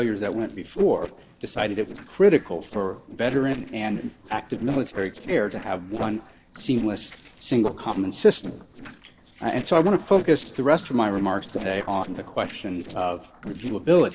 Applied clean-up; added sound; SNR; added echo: neural separator model SepFormer DNS4.